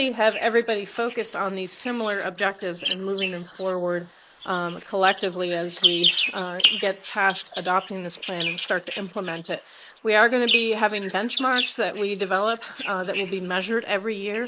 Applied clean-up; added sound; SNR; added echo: neural mask model Resemble Enhance denoiser.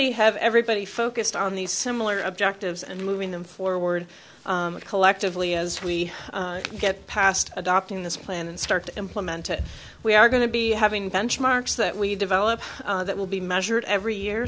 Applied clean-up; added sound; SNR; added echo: none; none; none; none.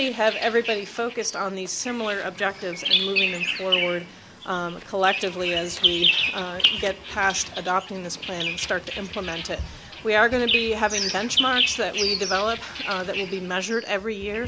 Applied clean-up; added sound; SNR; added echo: none; Bird vocalization, bird call, bird song; 2 dB; none.